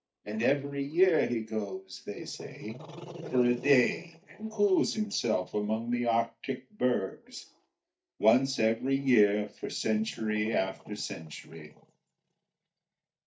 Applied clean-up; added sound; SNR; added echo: neural mask model DeepFilterNet 3.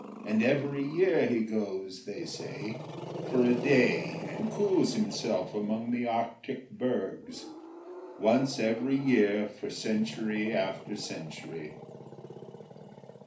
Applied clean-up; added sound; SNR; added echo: none; Growling; 12 dB; reverberation time 0.4 s.